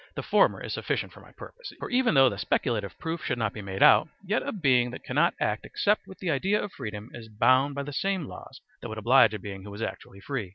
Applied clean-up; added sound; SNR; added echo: none; none; none; none.